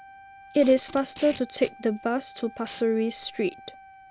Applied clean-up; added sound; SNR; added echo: none; Packing tape, duct tape + Wind instrument, woodwind instrument; 19 dB; none.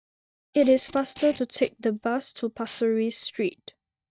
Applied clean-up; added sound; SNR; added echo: neural mask model DeepFilterNet 3.